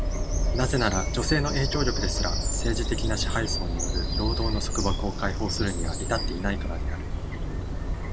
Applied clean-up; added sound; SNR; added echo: none; Bird vocalization, bird call, bird song; -3 dB; none.